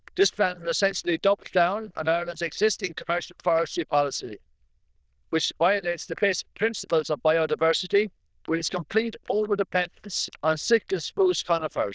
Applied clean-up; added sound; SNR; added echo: neural diffusion model UNIVERSE++.